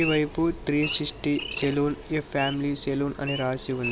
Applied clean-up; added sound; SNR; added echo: none; Idling / Wild animals; 10 dB; none.